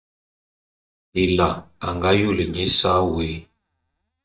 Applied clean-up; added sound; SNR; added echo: neural mask model DeepFilterNet 3.